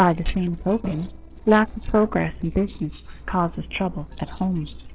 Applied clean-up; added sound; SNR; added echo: neural separator model SepFormer DNS4.